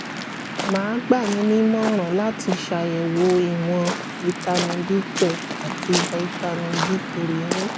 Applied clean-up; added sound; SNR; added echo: none; Waves, surf; 5 dB; none.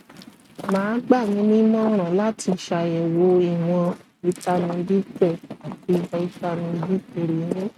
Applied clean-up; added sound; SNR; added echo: neural mask model RNNoise.